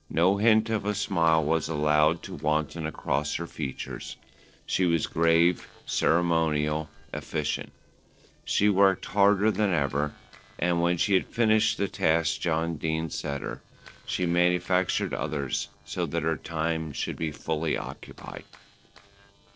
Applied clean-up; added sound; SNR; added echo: neural separator model SepFormer DNS4.